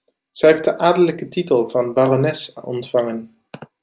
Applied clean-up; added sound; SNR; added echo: none; none; none; none.